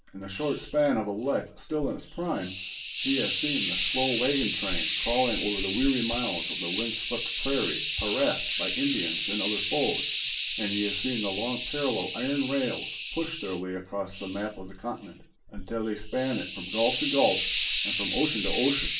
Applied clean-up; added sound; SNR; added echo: none; Hiss; 2 dB; reverberation time 0.3 s.